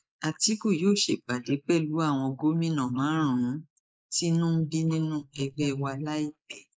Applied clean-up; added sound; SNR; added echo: neural mask model Resemble Enhance denoiser.